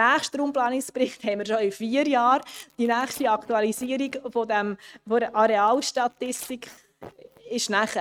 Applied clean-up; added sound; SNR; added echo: neural mask model RNNoise.